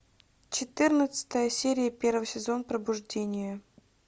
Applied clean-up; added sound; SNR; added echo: none; none; none; none.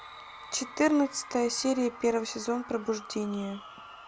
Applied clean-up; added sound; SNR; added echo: none; Crowd / Cheering; 16 dB; none.